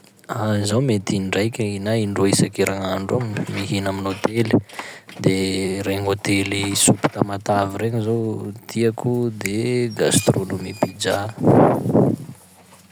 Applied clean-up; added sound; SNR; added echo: none; Dishes, pots, and pans + Finger snapping; 20 dB; none.